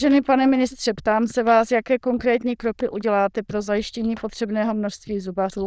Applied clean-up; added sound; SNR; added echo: neural diffusion model UNIVERSE++.